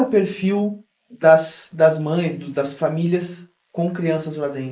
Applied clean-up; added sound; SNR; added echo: neural mask model Resemble Enhance denoiser.